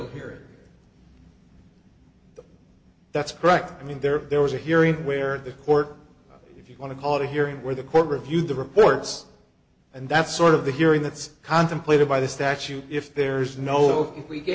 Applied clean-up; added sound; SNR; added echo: none; none; none; none.